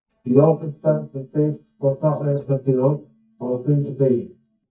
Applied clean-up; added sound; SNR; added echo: neural mask model DeepFilterNet 3.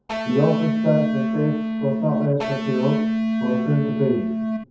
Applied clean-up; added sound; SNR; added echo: none; Electric guitar; 0 dB; reverberation time 0.6 s.